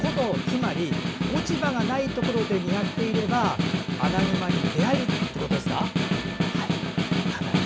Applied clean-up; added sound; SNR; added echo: none; Snare drum; -3 dB; none.